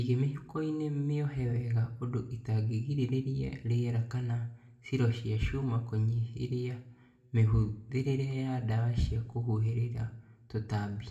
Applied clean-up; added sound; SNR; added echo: none; none; none; reverberation time 0.6 s.